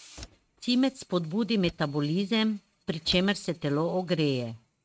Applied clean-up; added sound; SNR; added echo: neural mask model RNNoise.